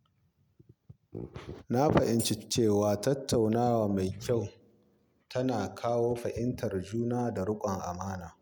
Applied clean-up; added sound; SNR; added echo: none; Tambourine; 13 dB; none.